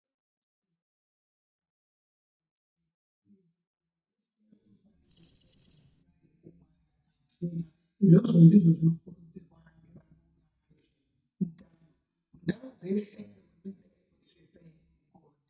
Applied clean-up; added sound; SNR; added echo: neural mask model DeepFilterNet 3.